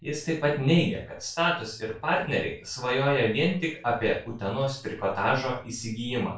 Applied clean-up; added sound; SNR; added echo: none; none; none; reverberation time 0.3 s.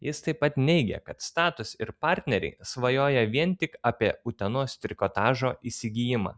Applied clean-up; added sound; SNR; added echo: none; none; none; none.